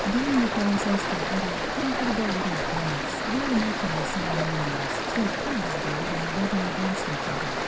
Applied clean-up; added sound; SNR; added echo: none; Stream; -1 dB; reverberation time 0.2 s.